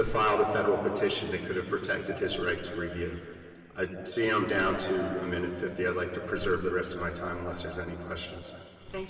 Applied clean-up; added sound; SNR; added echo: none; Crumpling, crinkling; 16 dB; reverberation time 2.8 s.